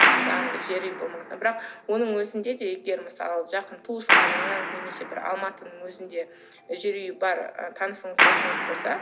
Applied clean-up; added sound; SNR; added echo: none; Clapping; -3 dB; none.